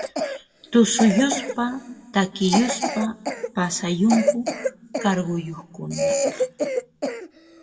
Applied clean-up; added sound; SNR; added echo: none; Cough; 4 dB; reverberation time 0.9 s.